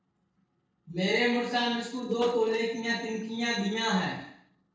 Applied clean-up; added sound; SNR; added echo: neural separator model SepFormer DNS4.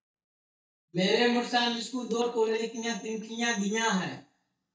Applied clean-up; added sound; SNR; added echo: neural mask model DeepFilterNet 3.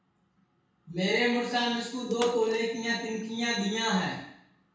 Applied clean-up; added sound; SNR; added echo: none; Bathtub (filling or washing) / Water / Splash, splatter; 17 dB; reverberation time 0.6 s.